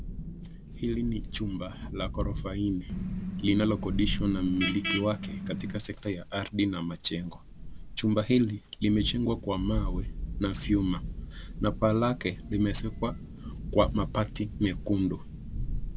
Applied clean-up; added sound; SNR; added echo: none; Thunderstorm + Vehicle horn, car horn, honking; 6 dB; none.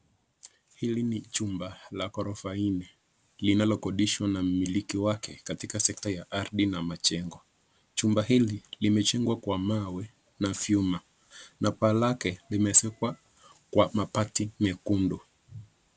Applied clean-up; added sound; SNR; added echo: none; none; none; none.